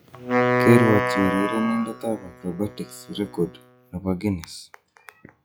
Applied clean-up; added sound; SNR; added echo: classical method log-MMSE.